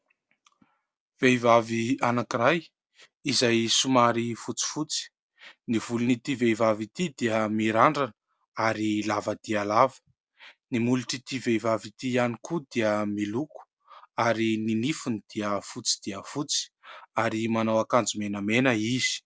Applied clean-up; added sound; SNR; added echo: none; none; none; none.